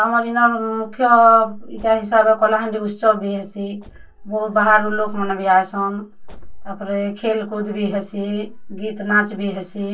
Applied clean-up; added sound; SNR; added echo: neural separator model SepFormer DNS4.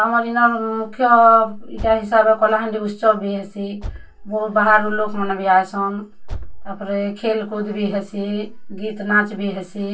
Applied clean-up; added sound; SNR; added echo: none; Car; 18 dB; reverberation time 0.2 s.